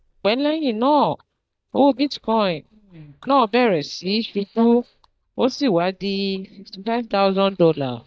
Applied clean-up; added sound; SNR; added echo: neural mask model DeepFilterNet 3.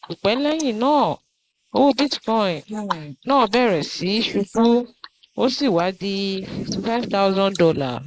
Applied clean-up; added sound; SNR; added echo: neural mask model Resemble Enhance denoiser.